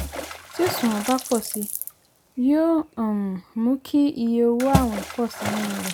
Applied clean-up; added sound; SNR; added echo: none; Water / Splash, splatter; 8 dB; none.